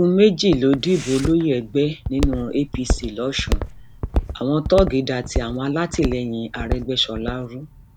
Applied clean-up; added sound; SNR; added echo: none; Walk, footsteps; 6 dB; none.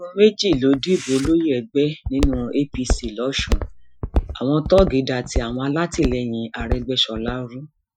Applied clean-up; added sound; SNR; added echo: classical method Wiener filter.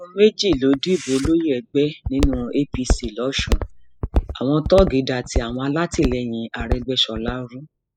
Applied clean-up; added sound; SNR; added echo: classical method spectral subtraction.